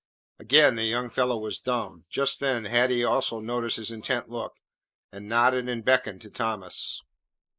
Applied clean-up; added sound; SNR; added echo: neural mask model Resemble Enhance denoiser.